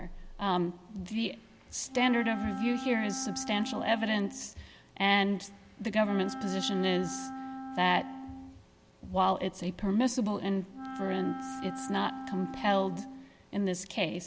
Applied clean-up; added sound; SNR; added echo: none; Wind instrument, woodwind instrument; 10 dB; none.